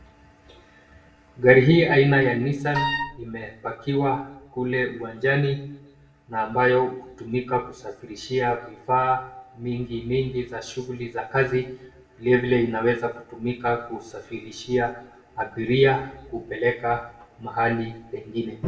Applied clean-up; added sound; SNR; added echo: none; Wind instrument, woodwind instrument; 3 dB; reverberation time 0.6 s.